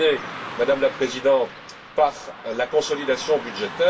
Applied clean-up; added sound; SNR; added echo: none; Car passing by / Traffic noise, roadway noise; 14 dB; reverberation time 0.1 s.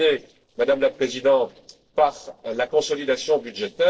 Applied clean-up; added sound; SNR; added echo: neural separator model SepFormer DNS4.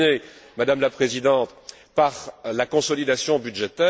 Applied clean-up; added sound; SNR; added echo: none; none; none; none.